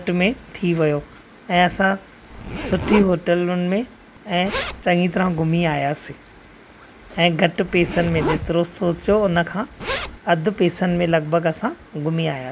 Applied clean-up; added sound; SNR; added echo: none; Zipper (clothing); 12 dB; none.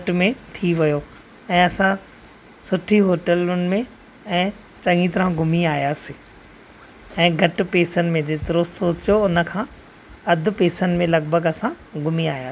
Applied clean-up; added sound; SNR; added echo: none; none; none; none.